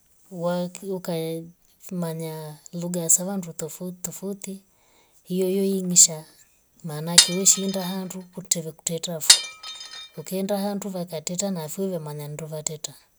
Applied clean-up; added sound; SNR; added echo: none; Glass; -4 dB; none.